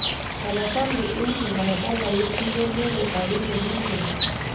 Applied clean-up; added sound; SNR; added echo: none; Water / Bird; -2 dB; reverberation time 0.6 s.